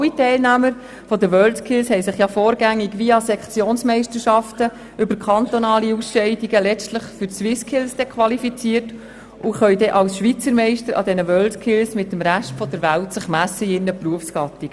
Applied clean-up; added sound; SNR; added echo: none; none; none; none.